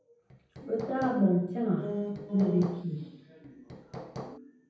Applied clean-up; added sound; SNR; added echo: none; Hammer; 13 dB; reverberation time 0.9 s.